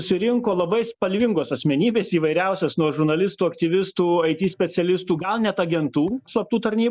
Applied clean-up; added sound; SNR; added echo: neural mask model DeepFilterNet 3.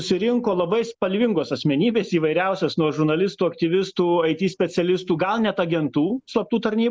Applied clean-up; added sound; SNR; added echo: none; none; none; none.